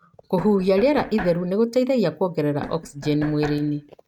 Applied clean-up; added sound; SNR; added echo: neural mask model RNNoise.